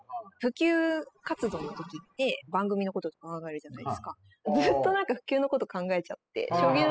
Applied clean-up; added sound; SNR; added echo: classical method spectral subtraction.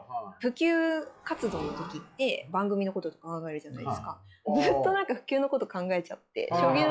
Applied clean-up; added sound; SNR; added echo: classical method log-MMSE.